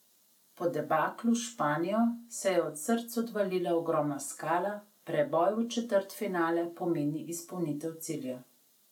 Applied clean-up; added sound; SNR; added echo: none; none; none; none.